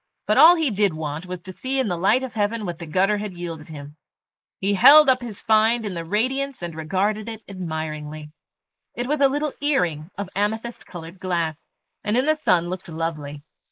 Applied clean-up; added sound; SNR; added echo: neural mask model Resemble Enhance denoiser.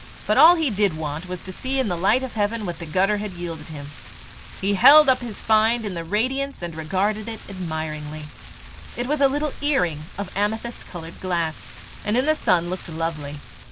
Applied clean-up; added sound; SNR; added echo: none; Rain; 14 dB; none.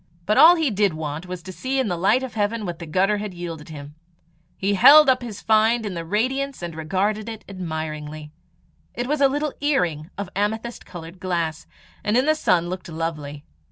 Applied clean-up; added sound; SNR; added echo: none; none; none; none.